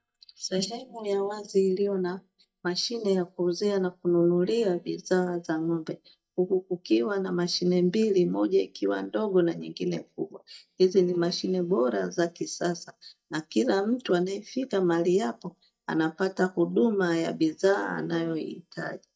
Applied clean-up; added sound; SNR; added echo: neural mask model DeepFilterNet 3.